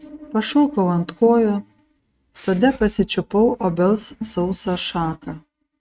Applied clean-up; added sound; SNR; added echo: neural mask model RNNoise.